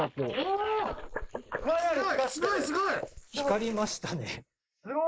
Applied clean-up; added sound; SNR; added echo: neural mask model Resemble Enhance denoiser.